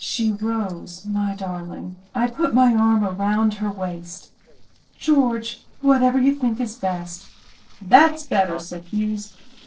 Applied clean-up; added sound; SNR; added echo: neural separator model SepFormer DNS4.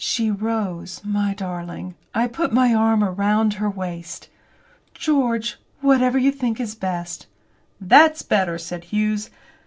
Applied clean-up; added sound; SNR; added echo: none; none; none; none.